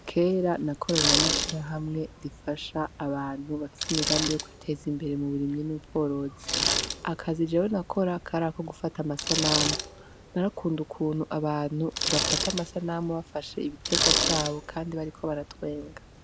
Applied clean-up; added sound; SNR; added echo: none; Bicycle; 2 dB; none.